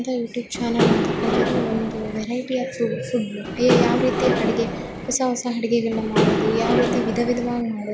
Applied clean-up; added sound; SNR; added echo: none; Engine / Mechanisms; -1 dB; none.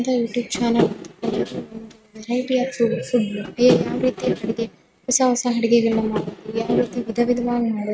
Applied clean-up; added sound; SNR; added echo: neural mask model RNNoise.